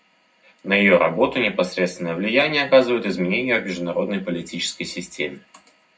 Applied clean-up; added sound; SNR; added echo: none; none; none; reverberation time 0.3 s.